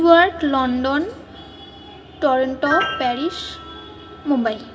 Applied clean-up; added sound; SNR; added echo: none; Piano; 12 dB; reverberation time 1.4 s.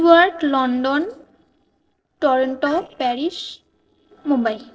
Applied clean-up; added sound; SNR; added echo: neural separator model SepFormer DNS4.